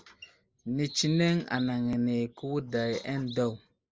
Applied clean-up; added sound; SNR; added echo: neural mask model Resemble Enhance denoiser.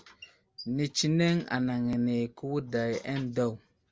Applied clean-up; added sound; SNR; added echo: none; none; none; none.